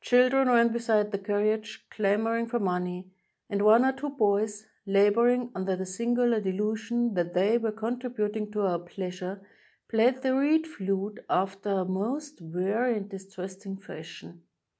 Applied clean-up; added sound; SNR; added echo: none; none; none; none.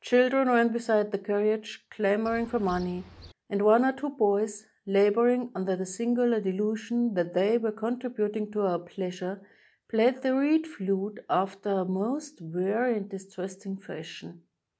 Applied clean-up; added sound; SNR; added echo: none; Bird; 19 dB; none.